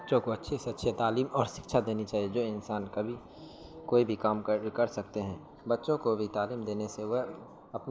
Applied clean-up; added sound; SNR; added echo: none; none; none; none.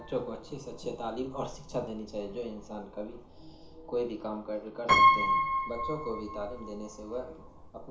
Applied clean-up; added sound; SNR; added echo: none; Piano; -5 dB; reverberation time 0.4 s.